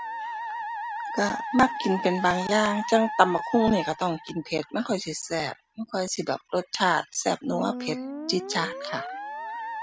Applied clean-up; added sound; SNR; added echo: none; Musical instrument; 8 dB; none.